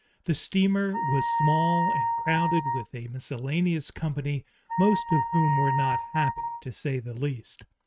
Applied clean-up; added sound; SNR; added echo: neural mask model RNNoise.